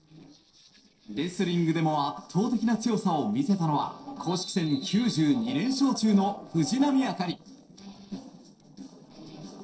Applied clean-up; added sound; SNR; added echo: neural separator model SepFormer DNS4.